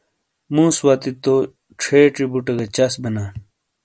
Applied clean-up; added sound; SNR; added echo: none; none; none; none.